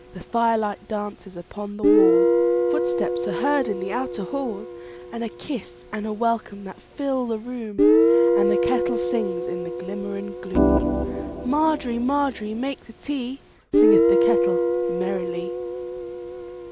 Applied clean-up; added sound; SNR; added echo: none; Organ + Guitar; -4 dB; none.